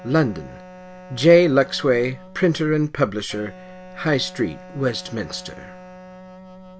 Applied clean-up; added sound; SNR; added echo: none; Wind instrument, woodwind instrument; 19 dB; none.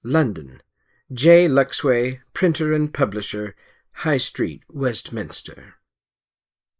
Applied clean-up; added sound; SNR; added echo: neural mask model Resemble Enhance denoiser.